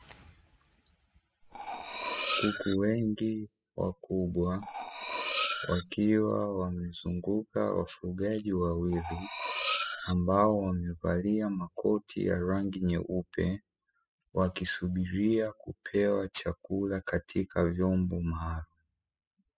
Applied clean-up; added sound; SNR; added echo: classical method spectral subtraction.